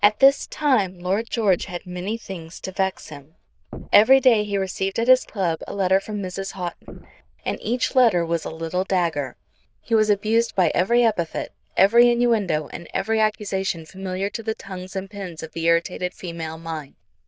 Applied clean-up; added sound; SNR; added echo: neural diffusion model UNIVERSE++.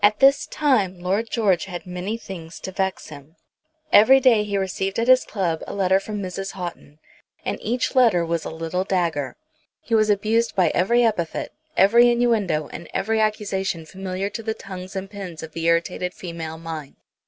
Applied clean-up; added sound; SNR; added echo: none; none; none; none.